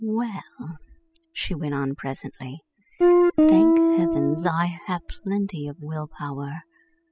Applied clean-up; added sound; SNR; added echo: classical method spectral subtraction.